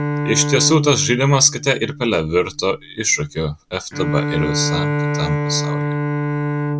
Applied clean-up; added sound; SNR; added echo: none; Bowed string instrument; 3 dB; none.